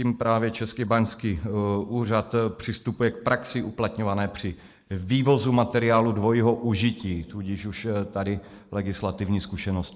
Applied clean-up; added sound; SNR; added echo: neural mask model Resemble Enhance denoiser.